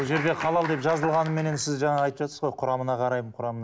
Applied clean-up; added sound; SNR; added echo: none; none; none; none.